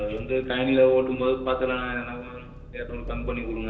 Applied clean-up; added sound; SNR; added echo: none; Engine; 12 dB; reverberation time 1.4 s.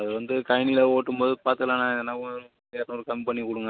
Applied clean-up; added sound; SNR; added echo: none; none; none; none.